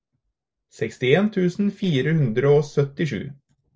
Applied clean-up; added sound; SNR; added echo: neural separator model SepFormer DNS4.